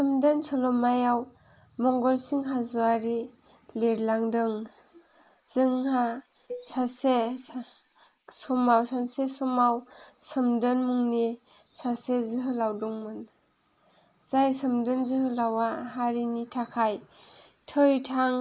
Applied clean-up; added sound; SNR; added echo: neural mask model Resemble Enhance denoiser.